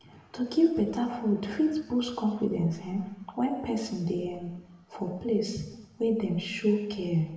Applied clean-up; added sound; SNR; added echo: none; none; none; reverberation time 0.9 s.